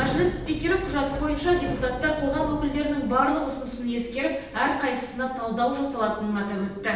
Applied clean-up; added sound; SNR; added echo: none; Bicycle; 11 dB; reverberation time 0.9 s.